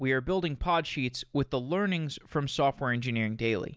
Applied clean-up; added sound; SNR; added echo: none; none; none; none.